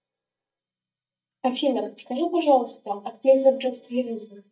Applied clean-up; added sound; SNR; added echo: neural mask model DeepFilterNet 3.